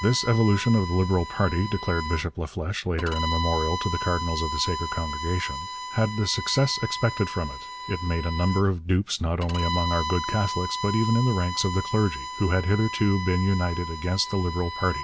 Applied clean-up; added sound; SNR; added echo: none; Bowed string instrument; 8 dB; none.